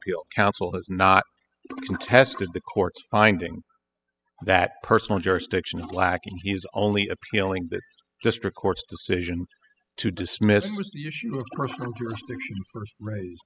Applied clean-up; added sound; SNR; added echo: classical method spectral subtraction.